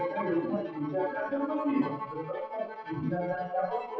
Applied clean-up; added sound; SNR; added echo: classical method WPE with log-MMSE.